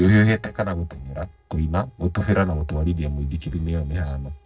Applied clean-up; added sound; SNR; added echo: neural separator model SepFormer DNS4.